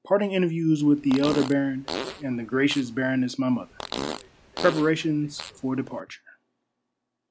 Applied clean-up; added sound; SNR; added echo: none; Fart; 11 dB; none.